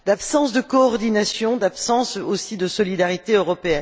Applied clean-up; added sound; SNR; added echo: none; none; none; none.